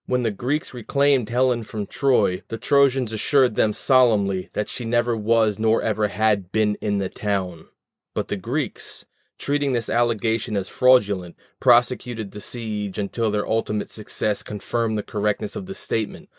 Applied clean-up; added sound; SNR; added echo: neural mask model Resemble Enhance denoiser.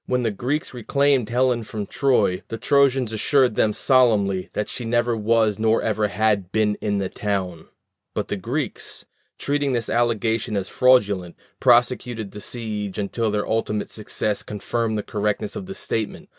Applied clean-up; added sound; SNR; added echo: none; none; none; none.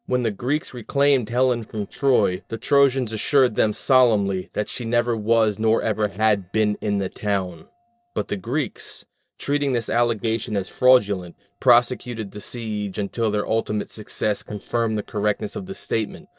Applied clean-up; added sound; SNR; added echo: neural separator model SepFormer DNS4.